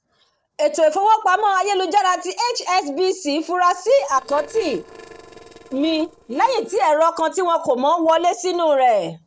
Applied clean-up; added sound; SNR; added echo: neural separator model SepFormer DNS4.